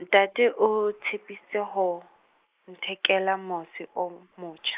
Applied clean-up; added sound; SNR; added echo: neural mask model Resemble Enhance denoiser.